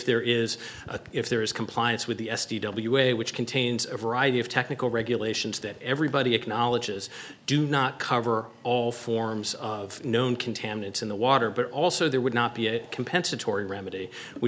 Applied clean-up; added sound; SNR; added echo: none; none; none; none.